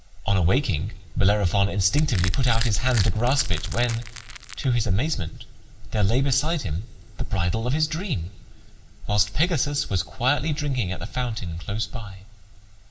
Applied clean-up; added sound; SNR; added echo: none; Crushing; 14 dB; reverberation time 0.5 s.